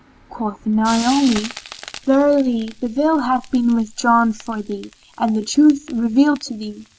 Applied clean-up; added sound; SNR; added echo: none; Frying (food); 18 dB; none.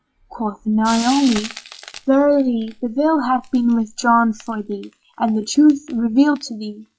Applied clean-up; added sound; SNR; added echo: classical method log-MMSE.